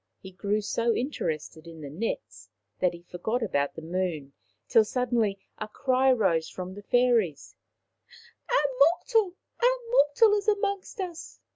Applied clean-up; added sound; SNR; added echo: none; none; none; none.